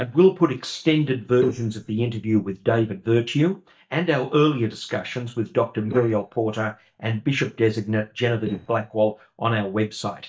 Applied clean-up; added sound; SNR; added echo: neural mask model DeepFilterNet 3.